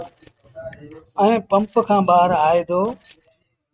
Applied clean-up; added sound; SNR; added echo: neural mask model RNNoise.